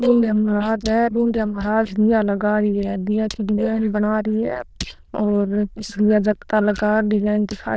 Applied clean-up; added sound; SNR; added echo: neural diffusion model UNIVERSE++.